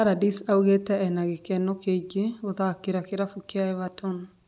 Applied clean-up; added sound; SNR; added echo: none; none; none; none.